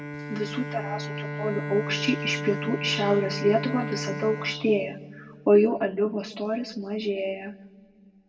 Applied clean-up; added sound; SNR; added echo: none; Bowed string instrument; 8 dB; reverberation time 1.3 s.